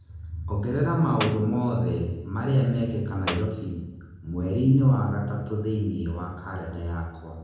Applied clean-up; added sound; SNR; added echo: none; Clapping; 9 dB; reverberation time 0.9 s.